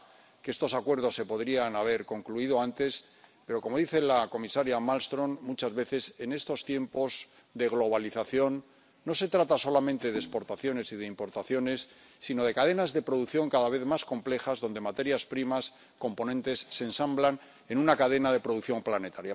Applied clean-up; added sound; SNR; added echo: none; none; none; none.